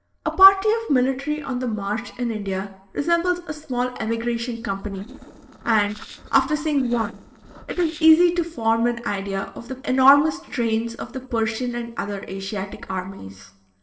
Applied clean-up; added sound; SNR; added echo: neural separator model SepFormer DNS4.